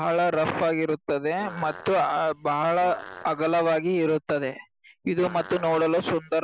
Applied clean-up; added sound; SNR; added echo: none; Fart; 19 dB; none.